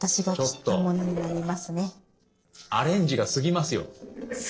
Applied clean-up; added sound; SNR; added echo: neural separator model SepFormer DNS4.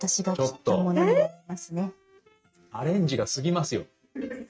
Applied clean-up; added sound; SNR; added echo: neural mask model RNNoise.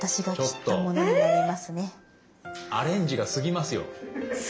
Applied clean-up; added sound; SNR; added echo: none; none; none; none.